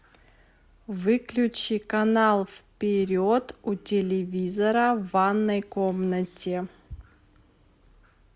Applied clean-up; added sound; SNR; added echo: none; none; none; none.